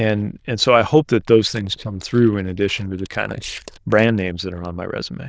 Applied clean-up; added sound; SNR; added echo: neural diffusion model UNIVERSE++.